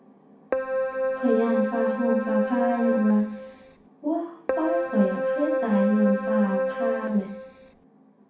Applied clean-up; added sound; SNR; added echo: none; Keyboard (musical); 1 dB; reverberation time 0.6 s.